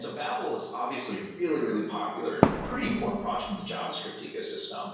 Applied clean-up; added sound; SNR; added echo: none; Fireworks; -2 dB; reverberation time 1.0 s.